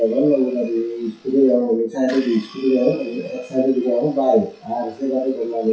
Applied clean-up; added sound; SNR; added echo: classical method WPE with log-MMSE.